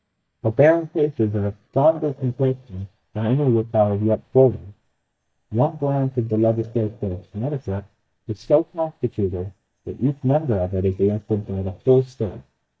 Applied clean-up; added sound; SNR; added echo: neural mask model DeepFilterNet 3.